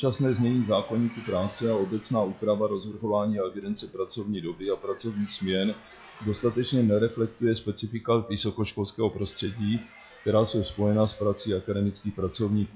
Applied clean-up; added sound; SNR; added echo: classical method log-MMSE.